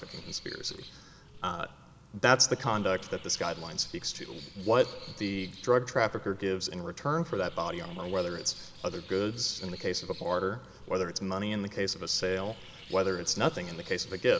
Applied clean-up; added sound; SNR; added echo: none; Bird; 18 dB; none.